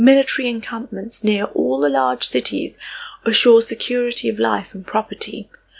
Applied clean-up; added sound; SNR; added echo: none; none; none; none.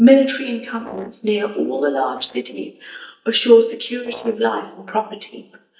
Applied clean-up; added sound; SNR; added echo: neural mask model DeepFilterNet 3.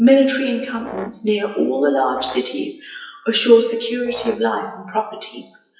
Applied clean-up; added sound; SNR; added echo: classical method WPE with log-MMSE.